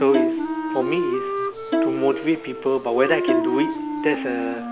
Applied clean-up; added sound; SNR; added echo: none; Bowed string instrument + Wind instrument, woodwind instrument; 1 dB; none.